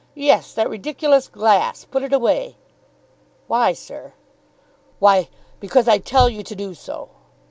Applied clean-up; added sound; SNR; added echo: none; none; none; none.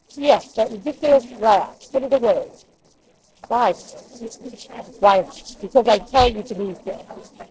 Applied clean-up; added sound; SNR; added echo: neural separator model SepFormer DNS4.